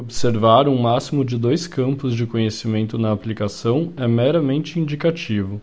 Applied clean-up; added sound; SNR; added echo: none; none; none; none.